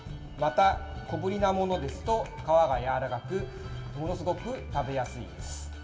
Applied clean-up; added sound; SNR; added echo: none; Wind; 17 dB; reverberation time 1.3 s.